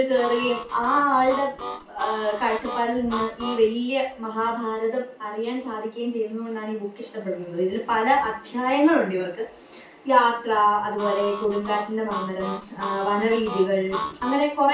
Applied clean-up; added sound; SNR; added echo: none; Harmonica; 9 dB; reverberation time 0.3 s.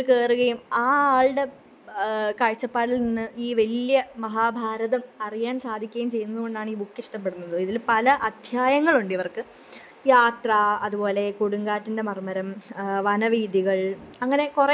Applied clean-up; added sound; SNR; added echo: none; none; none; none.